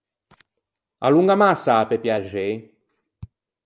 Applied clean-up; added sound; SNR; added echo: none; none; none; none.